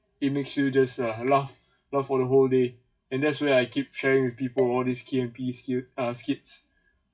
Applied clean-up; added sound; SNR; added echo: classical method WPE with log-MMSE.